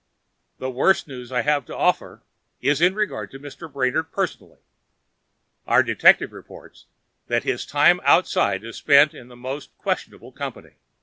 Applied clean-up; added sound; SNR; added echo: none; none; none; none.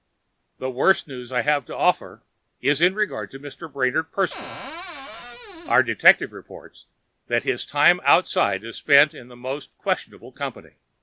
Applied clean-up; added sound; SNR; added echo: none; Cupboard open or close; 11 dB; none.